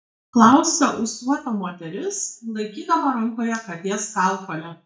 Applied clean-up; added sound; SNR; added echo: neural mask model DeepFilterNet 3.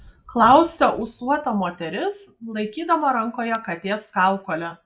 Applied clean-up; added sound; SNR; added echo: none; none; none; none.